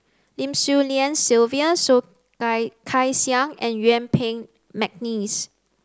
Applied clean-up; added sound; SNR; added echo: none; none; none; none.